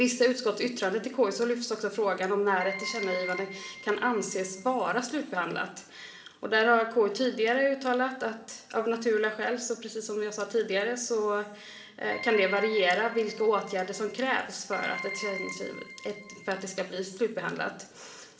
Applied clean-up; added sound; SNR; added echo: none; Keyboard (musical); 12 dB; reverberation time 1.8 s.